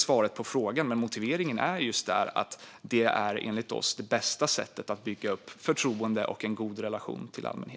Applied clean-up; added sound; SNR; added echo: none; none; none; none.